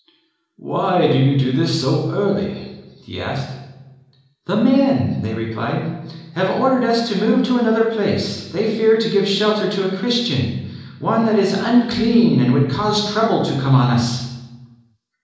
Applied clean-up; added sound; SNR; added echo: none; none; none; reverberation time 1.0 s.